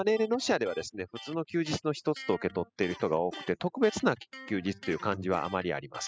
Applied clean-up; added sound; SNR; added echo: classical method spectral subtraction.